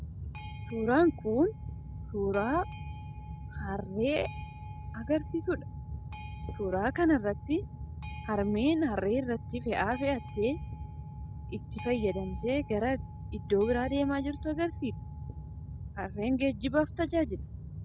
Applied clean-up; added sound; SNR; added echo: none; Boat, Water vehicle; 8 dB; none.